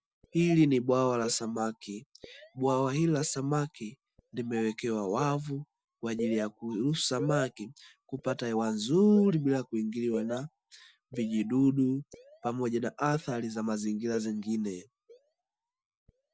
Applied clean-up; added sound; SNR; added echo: neural mask model DeepFilterNet 3.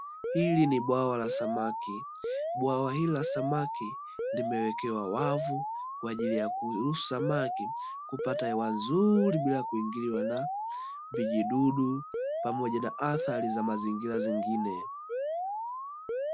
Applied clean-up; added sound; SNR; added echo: none; Alarm; 3 dB; none.